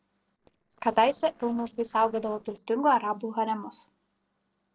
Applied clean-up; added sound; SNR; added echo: neural separator model SepFormer DNS4.